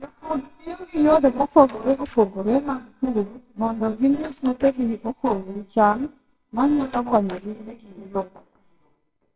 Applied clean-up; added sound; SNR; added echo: neural separator model SepFormer WHAMR!.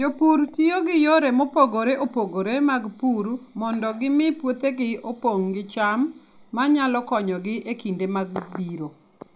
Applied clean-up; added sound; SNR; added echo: none; none; none; none.